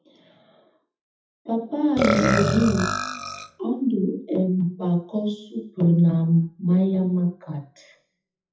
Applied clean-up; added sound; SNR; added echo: classical method WPE with log-MMSE.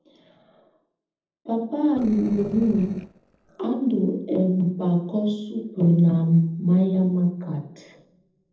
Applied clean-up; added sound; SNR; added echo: neural separator model SepFormer DNS4.